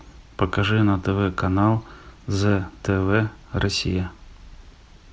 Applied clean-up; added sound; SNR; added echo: none; none; none; none.